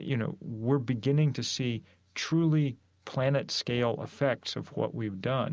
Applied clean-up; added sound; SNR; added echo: none; none; none; none.